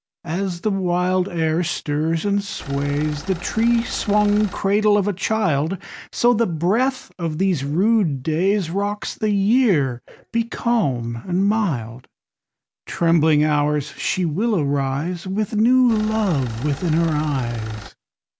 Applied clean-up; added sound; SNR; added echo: none; Engine; 15 dB; none.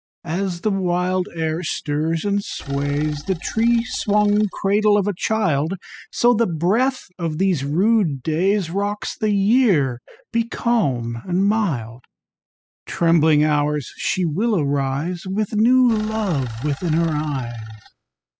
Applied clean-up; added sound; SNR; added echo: classical method spectral subtraction.